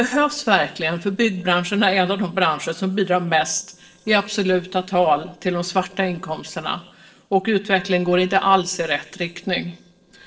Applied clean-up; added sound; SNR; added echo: neural separator model SepFormer DNS4.